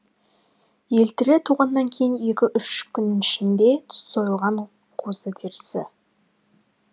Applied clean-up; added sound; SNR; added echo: none; none; none; none.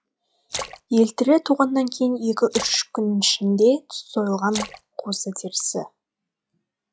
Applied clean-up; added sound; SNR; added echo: classical method log-MMSE.